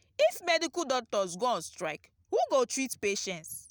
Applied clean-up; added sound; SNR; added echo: none; none; none; none.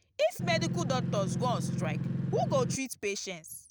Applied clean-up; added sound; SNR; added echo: none; Engine; -1 dB; none.